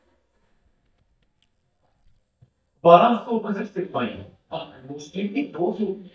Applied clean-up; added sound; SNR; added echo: neural mask model DeepFilterNet 3.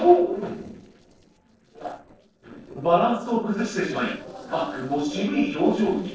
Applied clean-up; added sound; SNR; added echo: neural separator model SepFormer DNS4.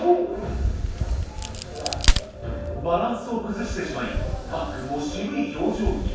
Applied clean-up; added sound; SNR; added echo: none; Crack; 1 dB; reverberation time 0.7 s.